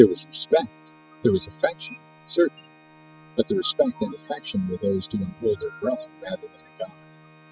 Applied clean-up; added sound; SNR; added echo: classical method spectral subtraction.